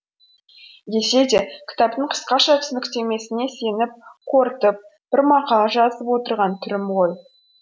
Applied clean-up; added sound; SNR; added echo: none; none; none; none.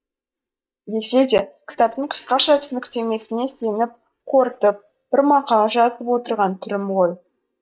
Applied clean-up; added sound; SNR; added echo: neural mask model DeepFilterNet 3.